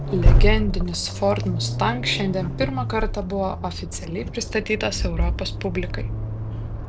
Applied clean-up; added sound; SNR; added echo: none; Accelerating, revving, vroom; -3 dB; none.